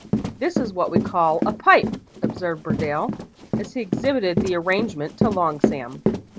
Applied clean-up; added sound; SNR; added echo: none; Run; 2 dB; none.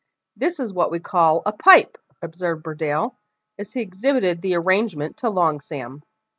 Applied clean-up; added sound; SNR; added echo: none; none; none; none.